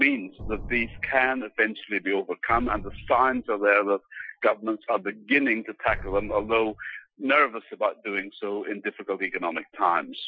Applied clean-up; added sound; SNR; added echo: classical method Wiener filter.